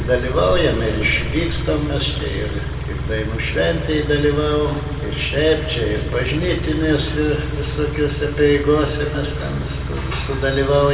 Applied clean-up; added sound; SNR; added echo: none; Idling / Car; 4 dB; reverberation time 2.0 s.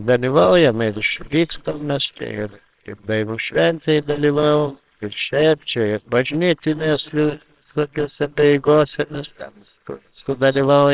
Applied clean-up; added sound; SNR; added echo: neural separator model SepFormer WHAMR!.